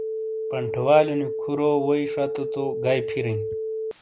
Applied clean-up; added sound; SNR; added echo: none; Telephone; 4 dB; none.